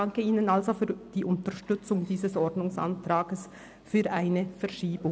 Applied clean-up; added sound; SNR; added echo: none; none; none; none.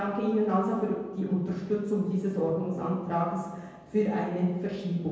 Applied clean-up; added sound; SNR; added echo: none; none; none; reverberation time 1.2 s.